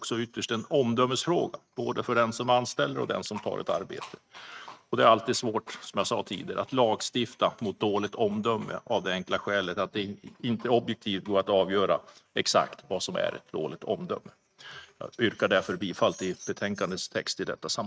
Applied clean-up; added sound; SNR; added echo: neural mask model RNNoise.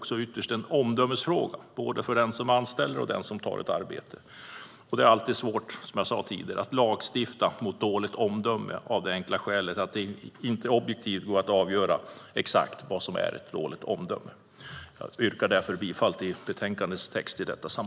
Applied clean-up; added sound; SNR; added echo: none; none; none; none.